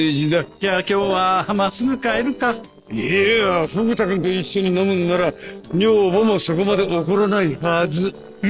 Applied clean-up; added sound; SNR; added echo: neural separator model SepFormer DNS4.